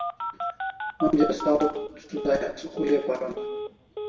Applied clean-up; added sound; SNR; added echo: none; Telephone; 6 dB; reverberation time 0.8 s.